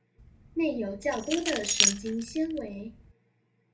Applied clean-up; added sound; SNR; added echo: none; Keys jangling; 0 dB; reverberation time 0.3 s.